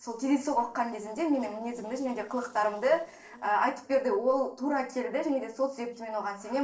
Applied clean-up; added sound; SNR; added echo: neural separator model SepFormer DNS4.